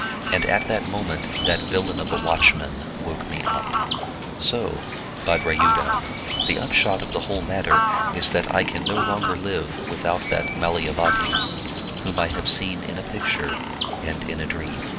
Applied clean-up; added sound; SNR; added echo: none; Bird + Fowl; -1 dB; none.